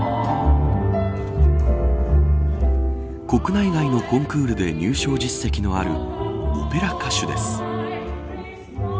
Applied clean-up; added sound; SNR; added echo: none; none; none; none.